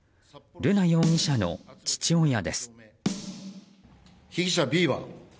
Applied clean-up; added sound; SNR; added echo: none; Snare drum; 11 dB; none.